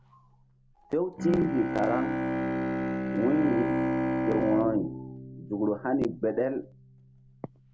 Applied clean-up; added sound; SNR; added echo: none; Bowed string instrument; 2 dB; none.